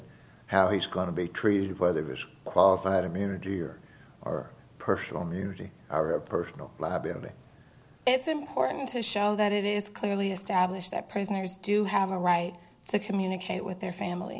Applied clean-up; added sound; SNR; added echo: none; none; none; none.